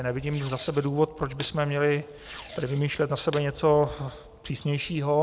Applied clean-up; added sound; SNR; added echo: none; Packing tape, duct tape; 13 dB; none.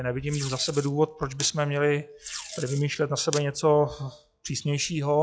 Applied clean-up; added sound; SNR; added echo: classical method log-MMSE.